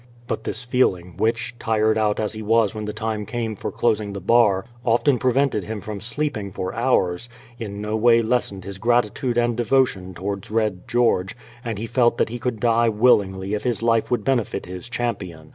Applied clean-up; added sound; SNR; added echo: none; none; none; none.